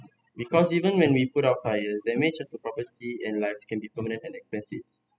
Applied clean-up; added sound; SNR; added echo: classical method spectral subtraction.